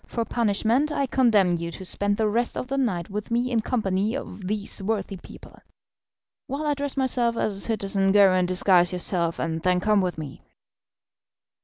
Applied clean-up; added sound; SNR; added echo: none; none; none; none.